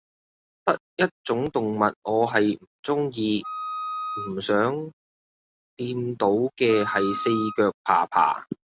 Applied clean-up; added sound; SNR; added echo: none; Wind instrument, woodwind instrument; 7 dB; none.